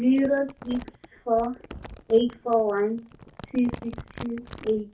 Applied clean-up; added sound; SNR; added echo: none; Crumpling, crinkling; 17 dB; reverberation time 0.3 s.